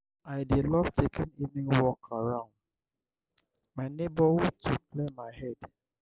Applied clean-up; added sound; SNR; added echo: none; none; none; none.